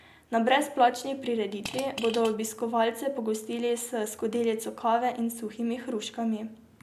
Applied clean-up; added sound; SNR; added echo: none; Fart; 11 dB; none.